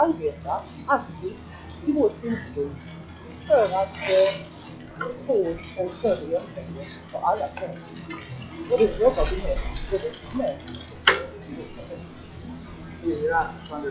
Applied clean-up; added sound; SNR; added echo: classical method log-MMSE.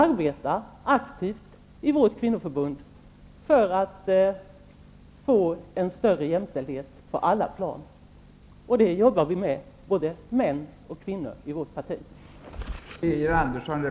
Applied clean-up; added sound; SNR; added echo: none; none; none; none.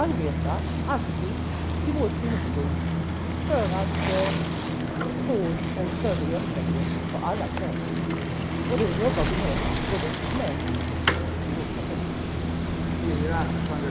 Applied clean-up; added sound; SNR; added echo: none; Bicycle; -5 dB; none.